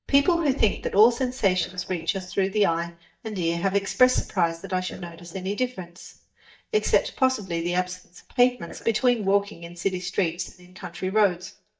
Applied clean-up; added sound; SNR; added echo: neural mask model DeepFilterNet 3.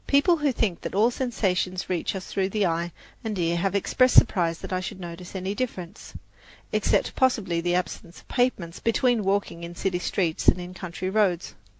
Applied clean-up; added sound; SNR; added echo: none; none; none; none.